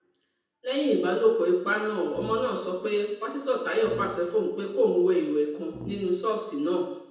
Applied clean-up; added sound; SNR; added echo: none; Brass instrument; 17 dB; reverberation time 0.9 s.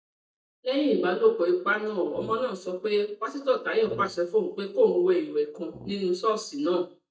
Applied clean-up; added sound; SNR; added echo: neural mask model DeepFilterNet 3.